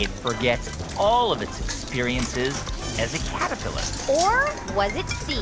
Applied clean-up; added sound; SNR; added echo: none; Knock; 9 dB; none.